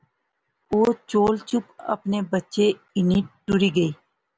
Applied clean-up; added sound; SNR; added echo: none; none; none; none.